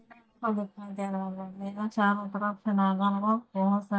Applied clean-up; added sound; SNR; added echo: neural mask model DeepFilterNet 3.